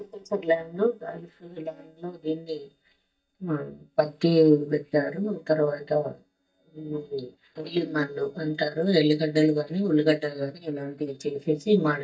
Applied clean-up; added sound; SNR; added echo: neural mask model DeepFilterNet 3.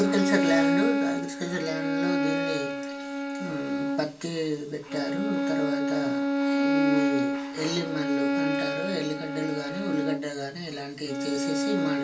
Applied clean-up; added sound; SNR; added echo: none; Bowed string instrument; -4 dB; reverberation time 0.3 s.